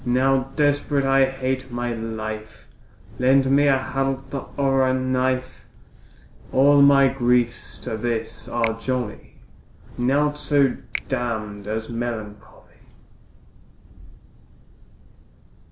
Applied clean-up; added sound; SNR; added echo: none; Finger snapping; 15 dB; none.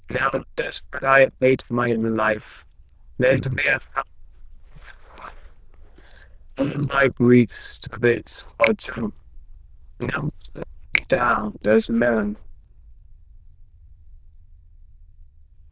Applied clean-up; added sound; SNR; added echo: neural diffusion model UNIVERSE++.